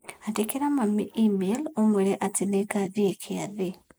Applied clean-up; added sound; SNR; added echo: neural mask model Resemble Enhance denoiser.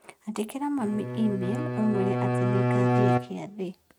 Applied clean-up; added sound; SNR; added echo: neural mask model RNNoise.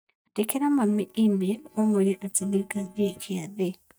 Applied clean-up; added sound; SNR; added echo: neural mask model DeepFilterNet 3.